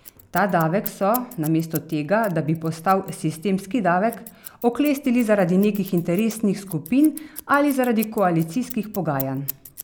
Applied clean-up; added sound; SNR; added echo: none; Scissors; 18 dB; none.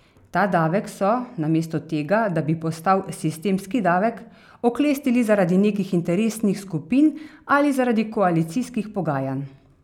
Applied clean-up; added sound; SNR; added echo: none; none; none; none.